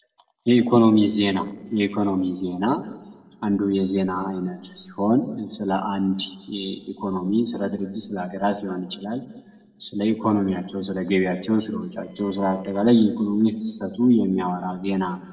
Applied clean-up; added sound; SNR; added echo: neural separator model SepFormer DNS4.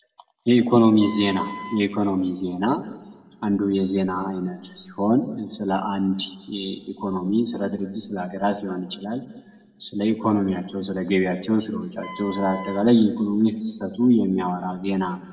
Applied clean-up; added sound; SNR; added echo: none; Wind instrument, woodwind instrument; 15 dB; reverberation time 1.4 s.